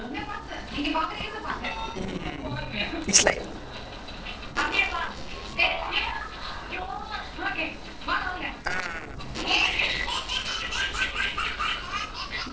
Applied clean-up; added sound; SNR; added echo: neural separator model SepFormer DNS4.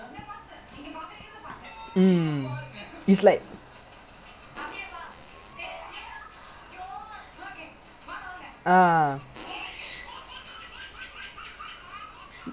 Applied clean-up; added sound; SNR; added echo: none; Fart; 19 dB; none.